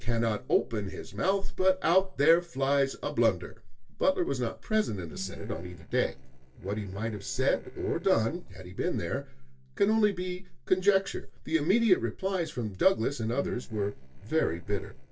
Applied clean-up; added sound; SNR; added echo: neural separator model SepFormer DNS4.